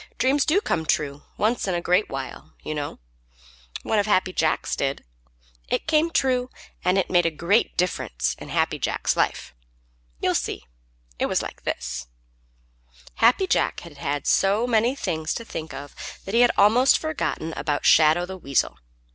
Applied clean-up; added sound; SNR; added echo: none; none; none; none.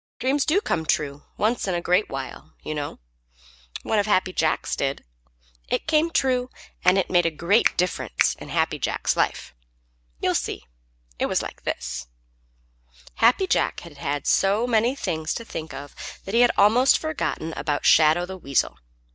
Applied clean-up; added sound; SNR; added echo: neural mask model DeepFilterNet 3.